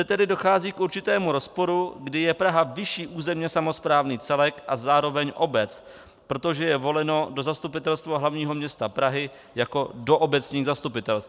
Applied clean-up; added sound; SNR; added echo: none; none; none; none.